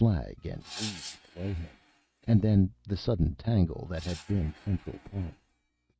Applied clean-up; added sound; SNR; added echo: neural mask model RNNoise.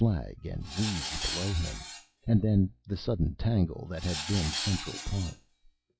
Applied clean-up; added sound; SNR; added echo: classical method log-MMSE.